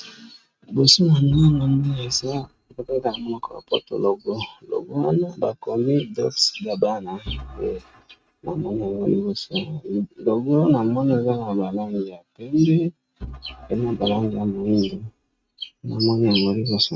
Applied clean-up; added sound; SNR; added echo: neural mask model RNNoise.